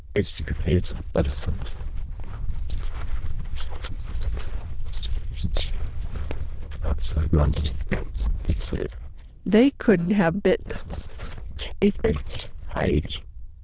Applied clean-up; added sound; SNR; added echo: neural diffusion model UNIVERSE++.